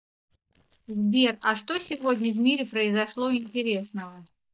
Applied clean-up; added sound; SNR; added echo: neural mask model DeepFilterNet 3.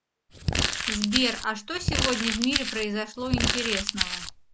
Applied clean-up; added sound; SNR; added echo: none; Crumpling, crinkling; -1 dB; none.